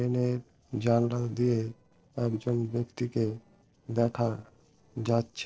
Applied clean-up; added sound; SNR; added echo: neural separator model SepFormer DNS4.